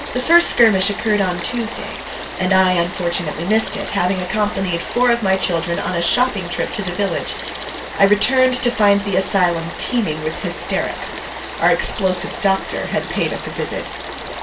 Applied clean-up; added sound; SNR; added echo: none; Stream / Frog; 9 dB; reverberation time 0.2 s.